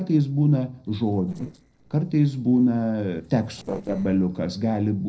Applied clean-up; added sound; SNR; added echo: neural separator model SepFormer DNS4.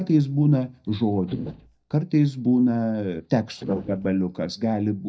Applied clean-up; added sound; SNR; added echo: neural mask model DeepFilterNet 3.